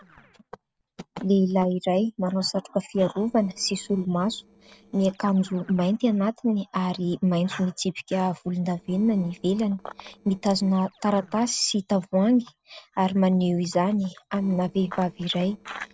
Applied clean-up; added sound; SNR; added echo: neural separator model SepFormer DNS4.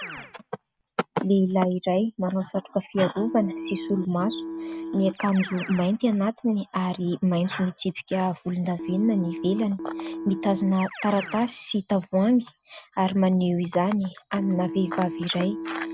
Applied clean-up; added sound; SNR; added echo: none; Keyboard (musical); 12 dB; none.